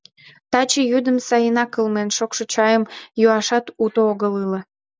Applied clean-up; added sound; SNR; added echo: none; none; none; none.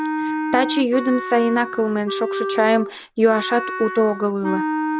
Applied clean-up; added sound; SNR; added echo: none; Wind instrument, woodwind instrument; 6 dB; none.